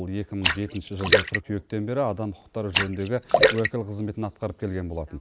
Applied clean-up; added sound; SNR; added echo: neural mask model Resemble Enhance denoiser.